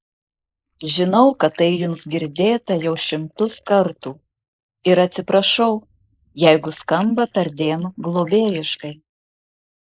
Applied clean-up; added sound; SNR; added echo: neural mask model Resemble Enhance denoiser.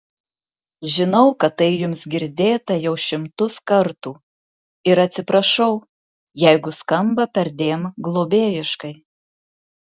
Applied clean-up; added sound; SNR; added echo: none; none; none; none.